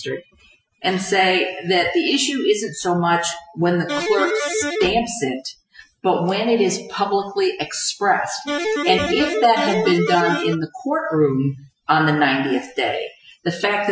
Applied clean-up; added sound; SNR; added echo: classical method Wiener filter.